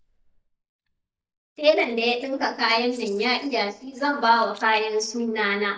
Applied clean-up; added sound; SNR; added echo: neural mask model DeepFilterNet 3.